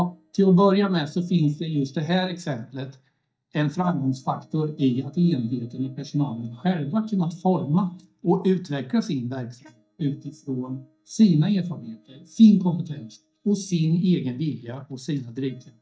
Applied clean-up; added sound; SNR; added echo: neural mask model DeepFilterNet 3.